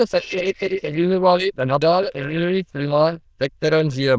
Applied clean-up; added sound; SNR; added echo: neural diffusion model UNIVERSE++.